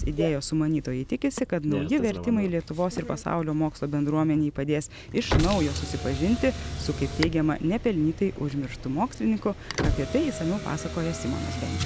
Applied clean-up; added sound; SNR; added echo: none; Motor vehicle (road); 6 dB; none.